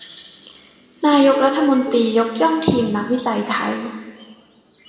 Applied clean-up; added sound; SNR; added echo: none; Ringtone; 12 dB; reverberation time 1.6 s.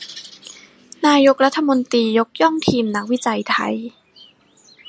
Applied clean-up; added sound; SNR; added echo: none; none; none; none.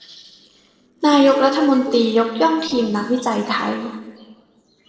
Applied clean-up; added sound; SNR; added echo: neural separator model SepFormer DNS4.